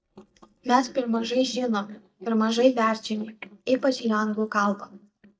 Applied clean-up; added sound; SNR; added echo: neural mask model DeepFilterNet 3.